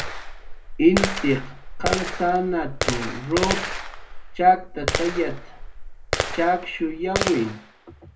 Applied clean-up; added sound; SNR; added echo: none; Gunshot, gunfire; 4 dB; reverberation time 0.2 s.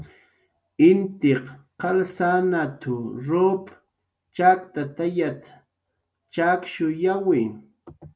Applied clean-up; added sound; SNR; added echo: none; none; none; none.